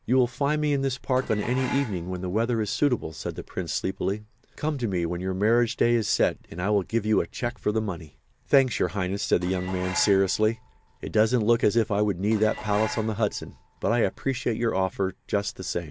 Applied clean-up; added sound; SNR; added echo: none; Dishes, pots, and pans; 16 dB; none.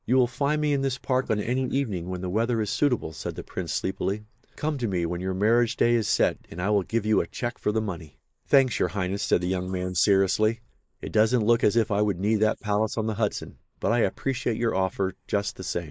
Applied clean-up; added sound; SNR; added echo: neural mask model Resemble Enhance denoiser.